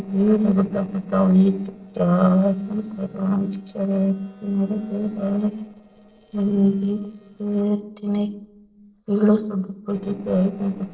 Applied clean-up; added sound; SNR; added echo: neural separator model SepFormer DNS4.